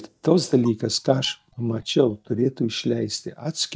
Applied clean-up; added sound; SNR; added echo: neural mask model DeepFilterNet 3.